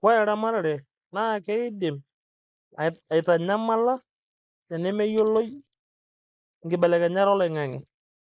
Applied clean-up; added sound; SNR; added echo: neural mask model Resemble Enhance denoiser.